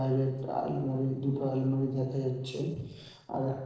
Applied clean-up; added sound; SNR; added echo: neural separator model SepFormer DNS4.